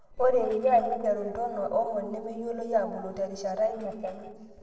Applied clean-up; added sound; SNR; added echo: neural separator model SepFormer DNS4.